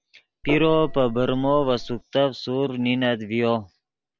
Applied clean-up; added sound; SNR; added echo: none; Gong; 8 dB; none.